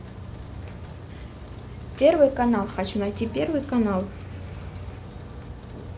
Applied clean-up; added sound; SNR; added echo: none; Rain; 11 dB; none.